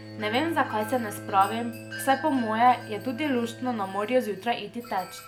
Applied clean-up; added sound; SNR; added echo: none; Bowed string instrument + Wind chime; 13 dB; none.